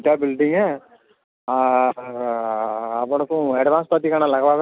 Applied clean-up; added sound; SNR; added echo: none; none; none; none.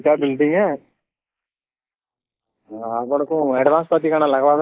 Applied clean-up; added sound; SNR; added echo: neural mask model Resemble Enhance denoiser.